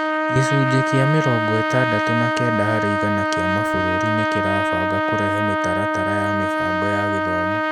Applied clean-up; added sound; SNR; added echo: none; Trumpet; -3 dB; none.